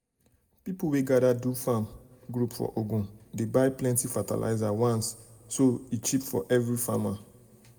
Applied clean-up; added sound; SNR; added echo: none; none; none; reverberation time 1.1 s.